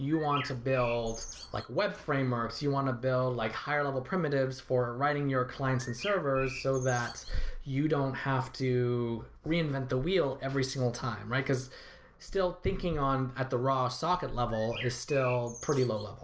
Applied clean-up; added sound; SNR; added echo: none; Bird; 13 dB; none.